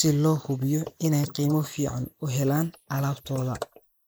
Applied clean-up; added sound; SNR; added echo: neural mask model Resemble Enhance denoiser.